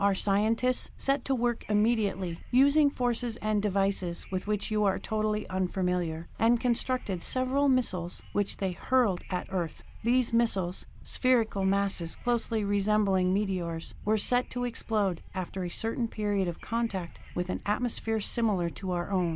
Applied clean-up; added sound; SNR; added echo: none; Subway, metro, underground / Wind + Growling; 15 dB; none.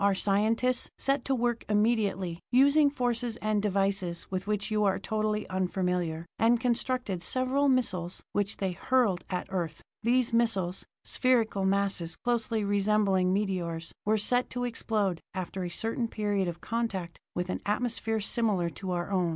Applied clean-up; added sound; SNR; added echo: none; none; none; none.